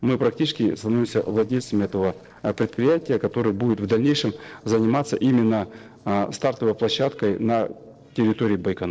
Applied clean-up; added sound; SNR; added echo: neural separator model SepFormer DNS4.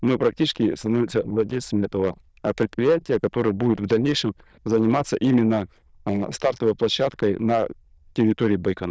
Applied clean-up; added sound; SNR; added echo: neural diffusion model UNIVERSE++.